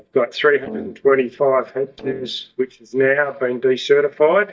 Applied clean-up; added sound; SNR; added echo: neural mask model DeepFilterNet 3.